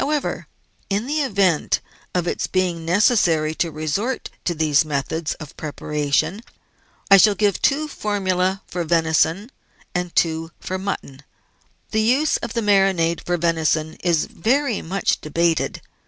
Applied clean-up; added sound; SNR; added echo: none; none; none; none.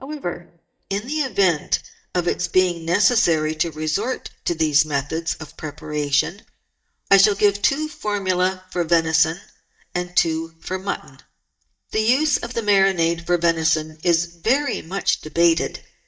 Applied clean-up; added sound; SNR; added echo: neural mask model DeepFilterNet 3.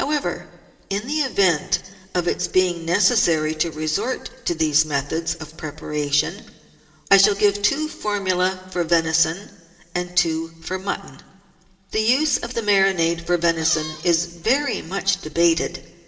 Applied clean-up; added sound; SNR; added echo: none; Squeak; 11 dB; reverberation time 2.2 s.